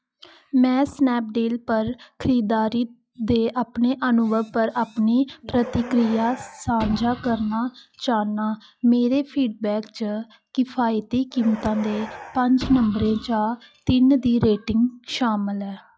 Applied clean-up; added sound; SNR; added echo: classical method log-MMSE.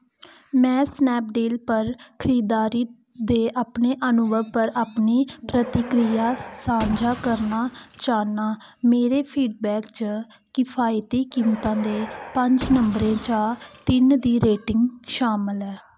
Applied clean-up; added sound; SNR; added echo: none; Car; 14 dB; none.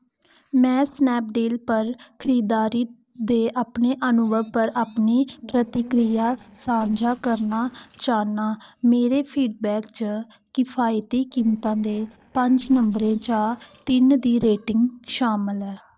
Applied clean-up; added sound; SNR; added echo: neural separator model SepFormer DNS4.